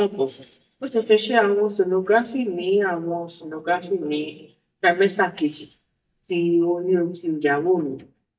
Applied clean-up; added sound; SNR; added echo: neural mask model DeepFilterNet 3.